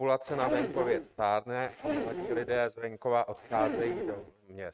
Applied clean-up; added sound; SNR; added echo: neural mask model RNNoise.